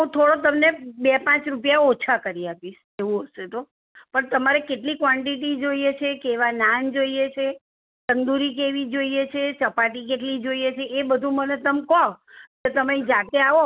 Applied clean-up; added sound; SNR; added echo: none; none; none; none.